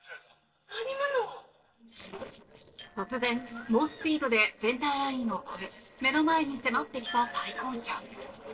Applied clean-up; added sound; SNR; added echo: neural separator model SepFormer DNS4.